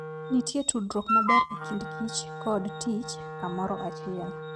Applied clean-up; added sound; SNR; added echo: neural mask model RNNoise.